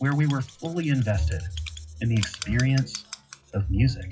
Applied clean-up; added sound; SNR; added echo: classical method WPE with log-MMSE.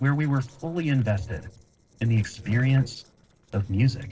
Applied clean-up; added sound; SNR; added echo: neural separator model SepFormer DNS4.